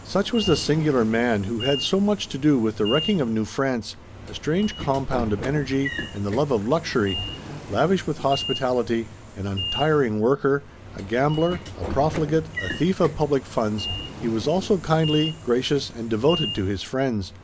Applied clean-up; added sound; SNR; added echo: none; Sliding door / Train; 11 dB; none.